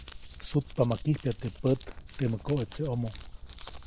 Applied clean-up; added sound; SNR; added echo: none; Crumpling, crinkling; 11 dB; none.